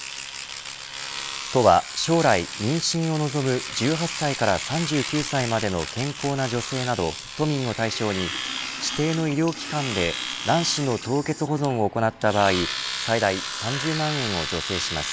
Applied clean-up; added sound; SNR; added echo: none; Domestic sounds, home sounds; 7 dB; none.